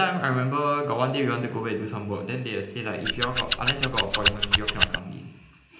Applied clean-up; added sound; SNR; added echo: none; Scissors; -2 dB; reverberation time 0.8 s.